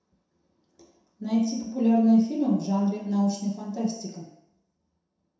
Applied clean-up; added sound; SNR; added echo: none; none; none; reverberation time 0.7 s.